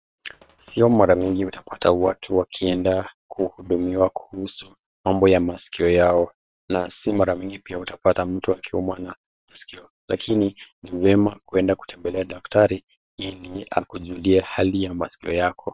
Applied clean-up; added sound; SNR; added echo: neural separator model SepFormer WHAM!.